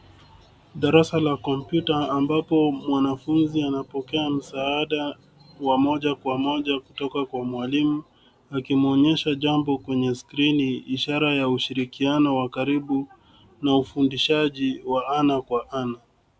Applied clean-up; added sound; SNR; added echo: none; none; none; none.